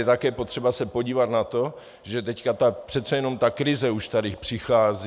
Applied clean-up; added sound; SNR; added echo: none; none; none; none.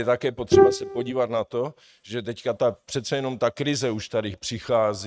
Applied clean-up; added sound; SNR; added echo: neural mask model RNNoise.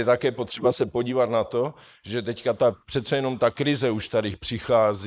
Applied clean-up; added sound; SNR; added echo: neural mask model Resemble Enhance denoiser.